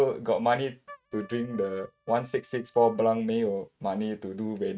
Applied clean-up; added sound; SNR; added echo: neural mask model RNNoise.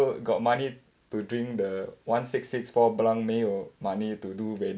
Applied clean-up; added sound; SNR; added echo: none; none; none; none.